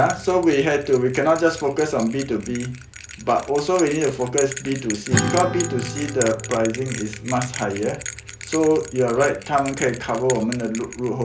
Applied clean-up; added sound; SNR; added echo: none; Acoustic guitar / Strum + Bell; 10 dB; none.